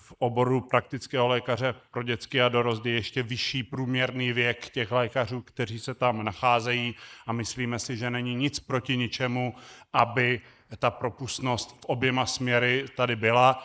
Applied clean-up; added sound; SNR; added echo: neural mask model Resemble Enhance denoiser.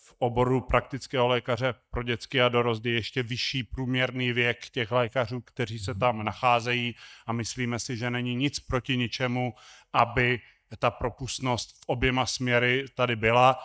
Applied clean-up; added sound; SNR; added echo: neural mask model DeepFilterNet 3.